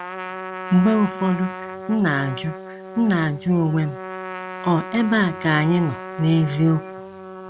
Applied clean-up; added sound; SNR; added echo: none; Trumpet; 12 dB; none.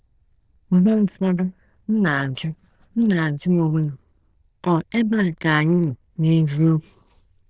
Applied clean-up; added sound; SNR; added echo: neural diffusion model UNIVERSE++.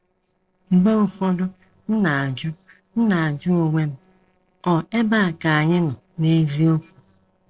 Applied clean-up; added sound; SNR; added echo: neural separator model SepFormer DNS4.